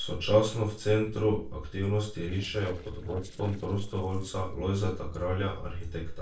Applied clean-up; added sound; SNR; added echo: neural separator model SepFormer DNS4.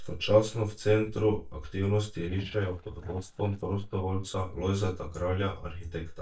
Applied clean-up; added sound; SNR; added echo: neural mask model DeepFilterNet 3.